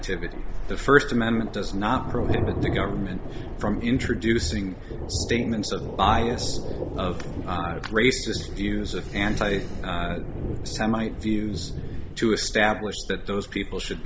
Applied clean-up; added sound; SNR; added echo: none; Thunder; 7 dB; none.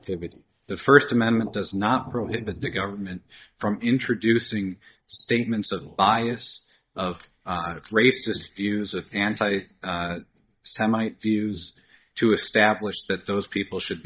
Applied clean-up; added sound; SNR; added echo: neural mask model DeepFilterNet 3.